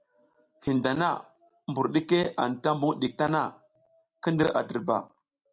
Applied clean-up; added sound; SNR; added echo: none; none; none; none.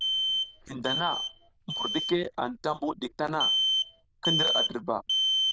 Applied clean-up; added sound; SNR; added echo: neural diffusion model UNIVERSE++.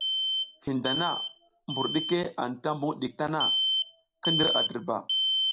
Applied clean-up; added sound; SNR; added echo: none; Alarm; -2 dB; none.